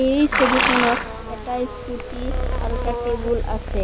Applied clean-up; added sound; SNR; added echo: none; Livestock, farm animals, working animals + Purr; 0 dB; none.